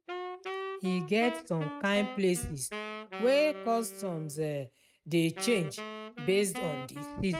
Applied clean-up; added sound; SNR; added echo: neural mask model RNNoise.